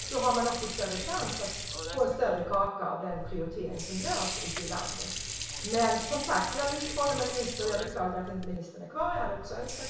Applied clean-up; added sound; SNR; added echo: none; Sink (filling or washing) / Water; 6 dB; reverberation time 0.6 s.